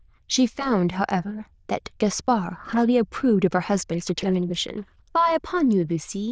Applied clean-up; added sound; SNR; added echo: neural diffusion model UNIVERSE++.